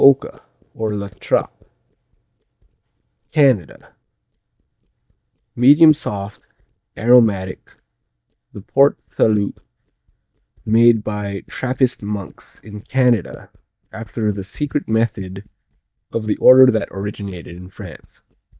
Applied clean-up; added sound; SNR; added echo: neural mask model DeepFilterNet 3.